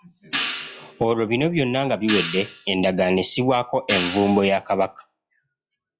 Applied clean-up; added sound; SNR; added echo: classical method log-MMSE.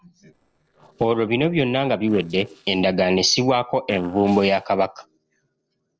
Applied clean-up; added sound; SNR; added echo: neural separator model SepFormer DNS4.